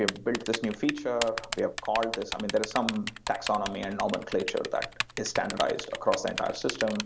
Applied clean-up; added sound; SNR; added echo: none; Typing; 7 dB; none.